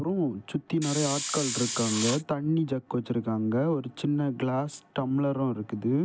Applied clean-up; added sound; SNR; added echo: none; Hiss; 4 dB; none.